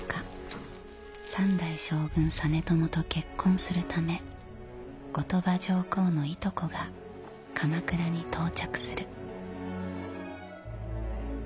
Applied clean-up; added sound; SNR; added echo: none; none; none; none.